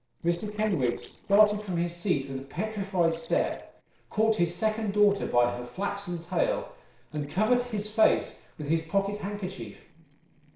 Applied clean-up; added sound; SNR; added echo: neural separator model SepFormer DNS4.